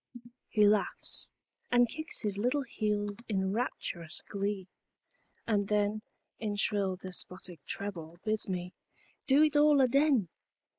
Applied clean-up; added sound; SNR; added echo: neural mask model Resemble Enhance denoiser.